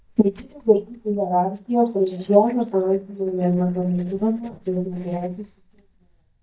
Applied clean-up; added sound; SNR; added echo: neural mask model DeepFilterNet 3.